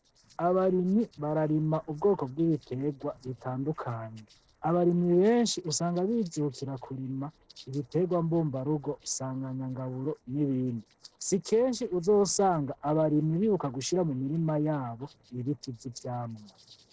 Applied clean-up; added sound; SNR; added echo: neural separator model SepFormer DNS4.